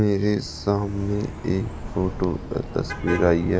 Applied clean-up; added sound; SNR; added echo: none; Car passing by; 10 dB; none.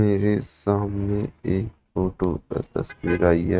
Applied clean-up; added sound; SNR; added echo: neural mask model RNNoise.